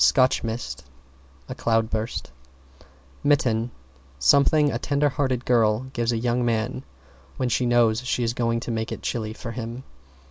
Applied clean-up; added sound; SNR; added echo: none; none; none; none.